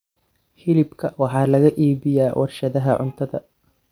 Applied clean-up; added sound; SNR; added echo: none; none; none; none.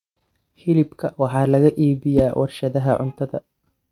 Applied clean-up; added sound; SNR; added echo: neural mask model RNNoise.